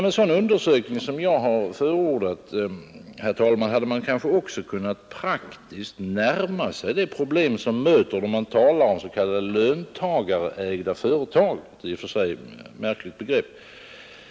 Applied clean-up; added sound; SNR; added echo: none; none; none; none.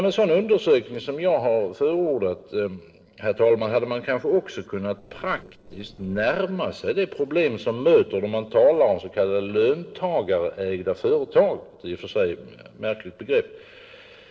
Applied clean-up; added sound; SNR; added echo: neural separator model SepFormer DNS4.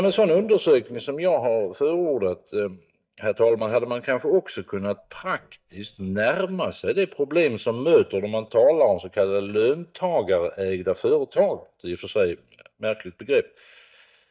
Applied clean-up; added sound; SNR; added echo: neural mask model DeepFilterNet 3.